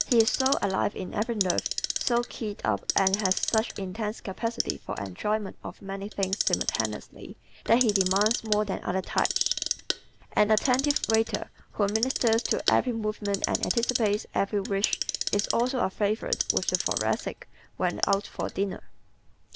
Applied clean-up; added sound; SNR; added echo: none; Clock; 5 dB; none.